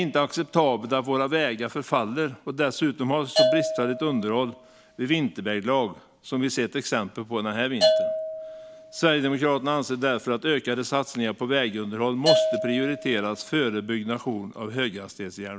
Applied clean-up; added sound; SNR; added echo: none; Bell / Percussion; 5 dB; none.